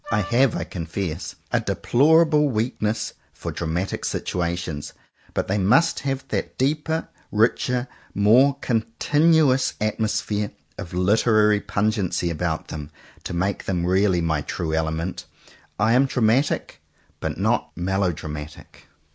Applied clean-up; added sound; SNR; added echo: none; Wind instrument, woodwind instrument; 13 dB; none.